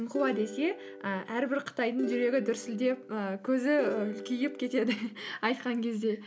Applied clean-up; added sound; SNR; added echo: none; Plucked string instrument; 11 dB; none.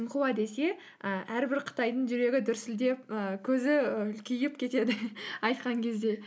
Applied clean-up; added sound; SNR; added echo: none; none; none; none.